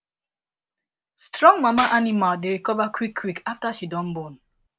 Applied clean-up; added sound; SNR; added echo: none; Clapping; 17 dB; none.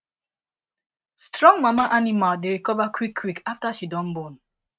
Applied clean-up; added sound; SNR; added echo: neural mask model RNNoise.